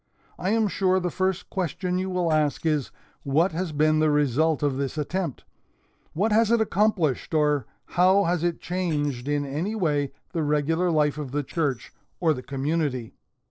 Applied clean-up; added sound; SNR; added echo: neural separator model SepFormer DNS4.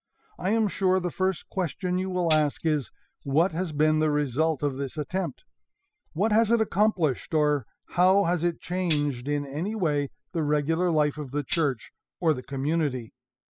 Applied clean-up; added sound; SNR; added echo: classical method spectral subtraction.